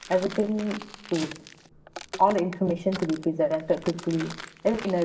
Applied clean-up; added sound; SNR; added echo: none; Walk, footsteps; 15 dB; reverberation time 0.8 s.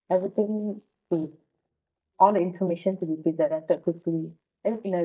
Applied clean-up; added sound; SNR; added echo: neural mask model DeepFilterNet 3.